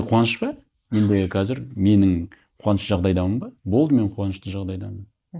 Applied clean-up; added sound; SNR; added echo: neural mask model Resemble Enhance denoiser.